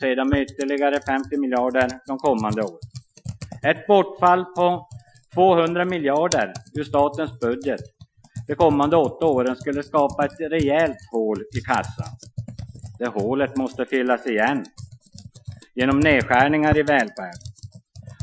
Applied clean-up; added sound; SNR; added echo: classical method Wiener filter.